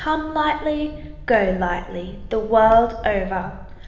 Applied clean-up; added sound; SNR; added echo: none; Train; 13 dB; reverberation time 1.1 s.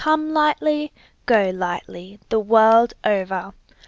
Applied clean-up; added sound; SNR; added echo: none; none; none; none.